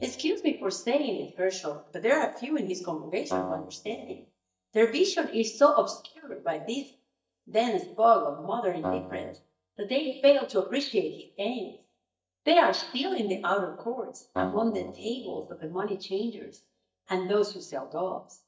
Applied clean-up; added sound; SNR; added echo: neural mask model DeepFilterNet 3.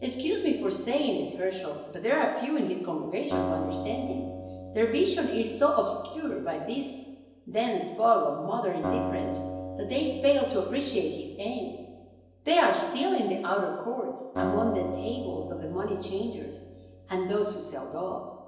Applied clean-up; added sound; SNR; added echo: none; Acoustic guitar; 10 dB; reverberation time 1.0 s.